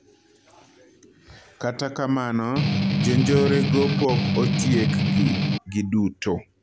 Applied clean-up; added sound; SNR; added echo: none; Strum; -4 dB; none.